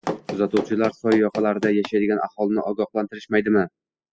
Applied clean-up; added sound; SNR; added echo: classical method spectral subtraction.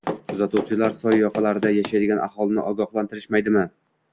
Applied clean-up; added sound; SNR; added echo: none; Run; 9 dB; none.